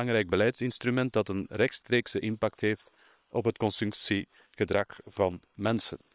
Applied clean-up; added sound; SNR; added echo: neural separator model SepFormer WHAM!.